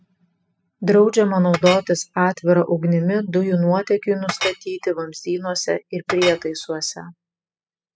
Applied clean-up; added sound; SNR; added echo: classical method spectral subtraction.